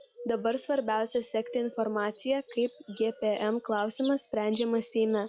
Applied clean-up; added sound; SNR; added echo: classical method log-MMSE.